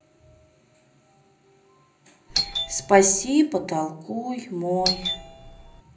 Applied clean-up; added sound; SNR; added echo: none; Doorbell; 4 dB; reverberation time 0.5 s.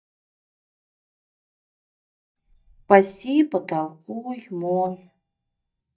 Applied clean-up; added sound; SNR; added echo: neural mask model DeepFilterNet 3.